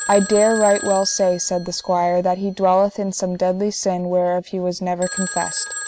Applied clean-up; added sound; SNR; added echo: none; Telephone; 11 dB; none.